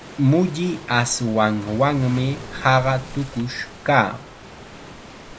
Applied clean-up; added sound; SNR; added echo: none; Waves, surf; 16 dB; none.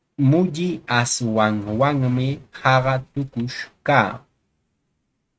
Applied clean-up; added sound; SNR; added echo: neural mask model RNNoise.